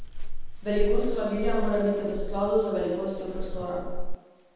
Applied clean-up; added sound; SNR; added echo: none; Chink, clink; 0 dB; reverberation time 1.2 s.